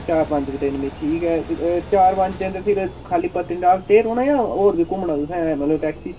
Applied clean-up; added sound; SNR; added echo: none; Engine; 17 dB; reverberation time 0.2 s.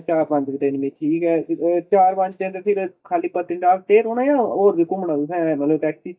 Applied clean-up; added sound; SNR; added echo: neural mask model DeepFilterNet 3.